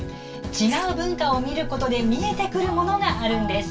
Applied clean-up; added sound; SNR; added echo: none; Zipper (clothing); 13 dB; reverberation time 0.2 s.